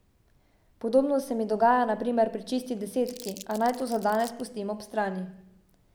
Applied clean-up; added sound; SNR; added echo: none; Crumpling, crinkling; 19 dB; none.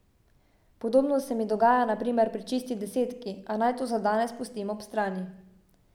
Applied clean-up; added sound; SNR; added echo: none; none; none; none.